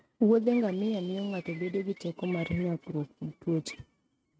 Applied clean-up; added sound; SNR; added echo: neural mask model RNNoise.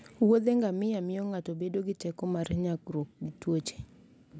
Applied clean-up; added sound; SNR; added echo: none; none; none; none.